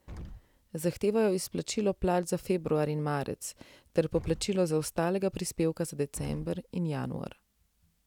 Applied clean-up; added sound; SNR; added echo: none; Explosion; 17 dB; none.